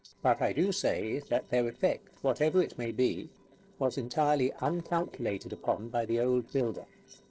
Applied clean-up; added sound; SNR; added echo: neural separator model SepFormer DNS4.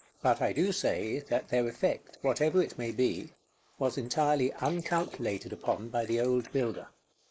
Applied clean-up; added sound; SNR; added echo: neural mask model Resemble Enhance denoiser.